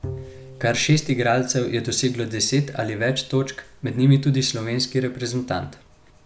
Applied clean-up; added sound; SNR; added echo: none; Bowed string instrument; 18 dB; none.